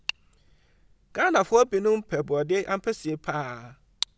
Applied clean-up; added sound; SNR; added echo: none; none; none; none.